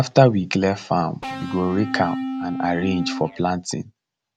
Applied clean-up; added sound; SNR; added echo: none; Electric guitar / Bass guitar; 6 dB; none.